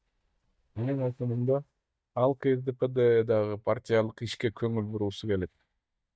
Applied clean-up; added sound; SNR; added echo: neural mask model DeepFilterNet 3.